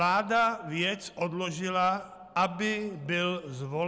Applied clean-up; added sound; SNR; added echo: none; none; none; none.